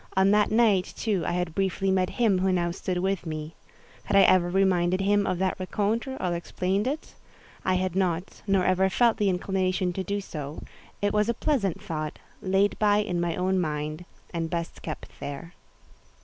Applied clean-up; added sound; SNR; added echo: none; none; none; none.